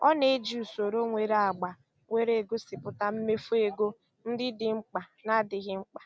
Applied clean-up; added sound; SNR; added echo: none; none; none; none.